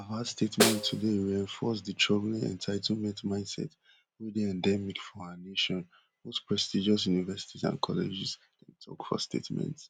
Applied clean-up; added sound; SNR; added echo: none; Snare drum; 0 dB; none.